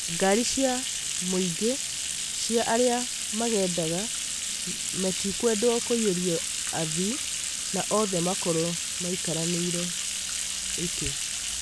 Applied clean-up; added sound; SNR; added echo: none; Bathtub (filling or washing); 1 dB; none.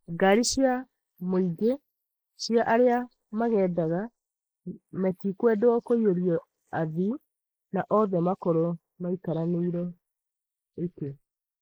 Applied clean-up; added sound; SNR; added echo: neural mask model Resemble Enhance denoiser.